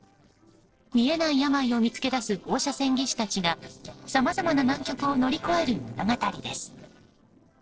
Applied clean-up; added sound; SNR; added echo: neural separator model SepFormer DNS4.